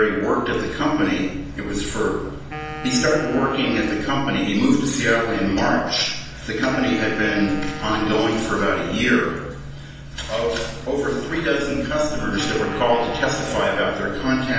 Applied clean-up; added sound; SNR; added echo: none; Wind instrument, woodwind instrument; 13 dB; reverberation time 0.7 s.